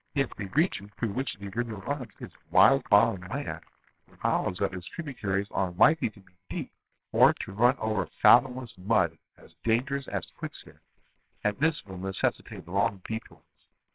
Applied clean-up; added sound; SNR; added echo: neural separator model SepFormer WHAMR!.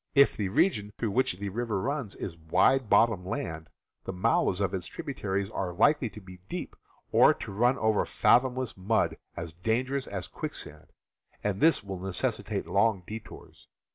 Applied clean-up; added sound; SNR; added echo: none; none; none; none.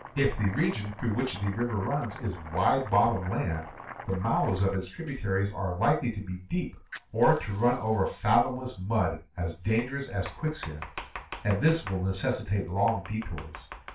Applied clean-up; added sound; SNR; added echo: none; Domestic sounds, home sounds; 17 dB; reverberation time 0.3 s.